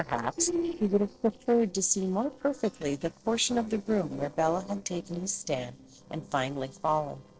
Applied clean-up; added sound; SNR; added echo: neural separator model SepFormer DNS4.